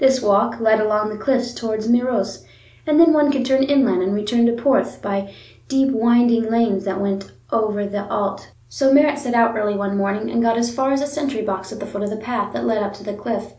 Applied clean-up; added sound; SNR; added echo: none; none; none; none.